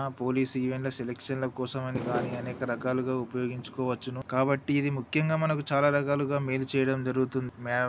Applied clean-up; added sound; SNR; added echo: none; Fireworks; 11 dB; none.